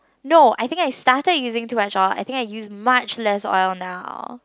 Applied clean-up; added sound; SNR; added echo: none; none; none; none.